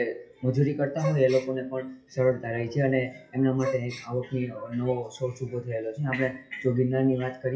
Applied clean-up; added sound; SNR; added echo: classical method WPE with log-MMSE.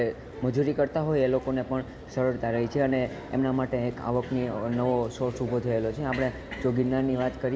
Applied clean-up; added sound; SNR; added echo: none; none; none; none.